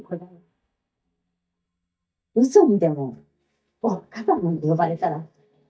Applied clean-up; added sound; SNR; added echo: neural mask model DeepFilterNet 3.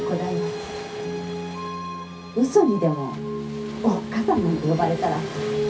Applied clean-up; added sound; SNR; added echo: none; Waves, surf; 16 dB; reverberation time 0.3 s.